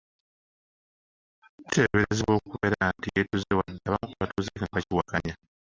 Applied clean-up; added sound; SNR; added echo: none; none; none; none.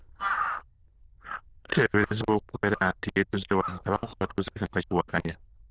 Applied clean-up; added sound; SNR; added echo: neural diffusion model UNIVERSE++.